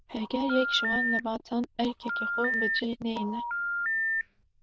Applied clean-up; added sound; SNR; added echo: neural diffusion model UNIVERSE++.